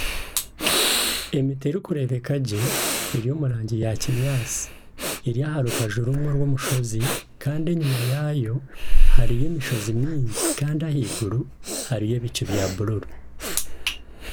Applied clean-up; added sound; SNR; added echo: none; Breathing; -3 dB; none.